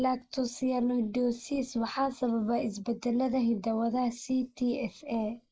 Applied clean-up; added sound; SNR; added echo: neural mask model Resemble Enhance denoiser.